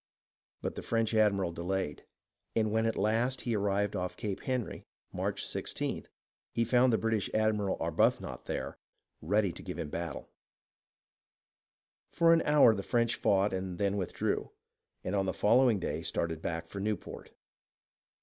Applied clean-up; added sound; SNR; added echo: none; none; none; none.